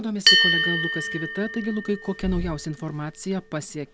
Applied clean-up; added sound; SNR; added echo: none; Bell; -3 dB; none.